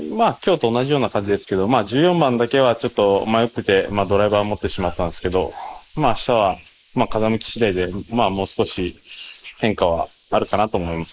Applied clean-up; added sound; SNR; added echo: neural mask model Resemble Enhance denoiser.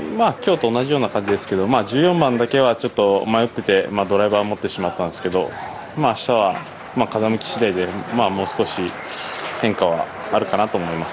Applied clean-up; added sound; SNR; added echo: none; none; none; none.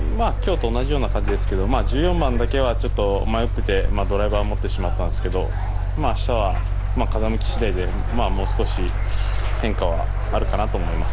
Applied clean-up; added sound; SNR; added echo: none; Mechanical fan; -4 dB; none.